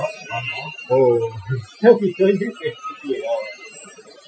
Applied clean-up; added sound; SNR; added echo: classical method Wiener filter.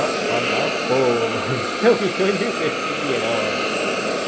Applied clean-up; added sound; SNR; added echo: none; Hiss; 0 dB; none.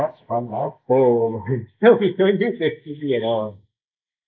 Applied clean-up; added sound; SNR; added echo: neural mask model Resemble Enhance denoiser.